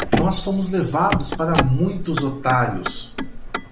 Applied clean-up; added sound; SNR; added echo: none; Motor vehicle (road); 3 dB; none.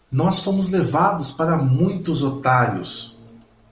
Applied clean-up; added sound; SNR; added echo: none; none; none; none.